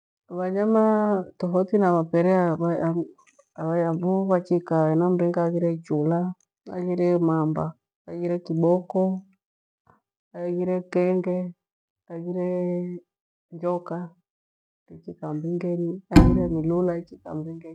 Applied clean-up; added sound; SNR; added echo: none; Bowed string instrument; -4 dB; none.